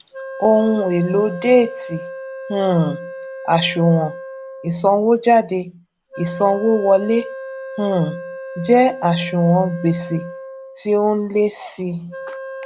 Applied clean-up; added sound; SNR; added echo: none; Wind instrument, woodwind instrument; 14 dB; none.